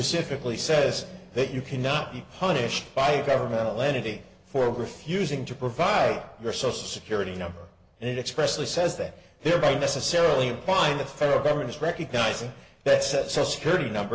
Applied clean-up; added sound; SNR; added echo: none; none; none; none.